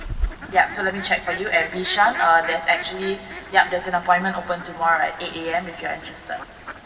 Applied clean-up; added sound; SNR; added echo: none; Fowl; 11 dB; reverberation time 2.4 s.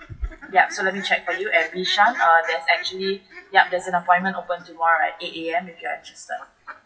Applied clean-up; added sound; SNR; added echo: classical method WPE with log-MMSE.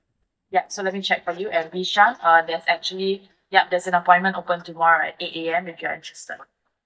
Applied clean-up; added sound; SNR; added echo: neural mask model DeepFilterNet 3.